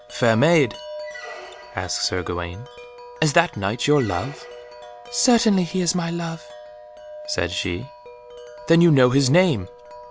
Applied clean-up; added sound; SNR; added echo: none; Squeak + Wind chime; 17 dB; none.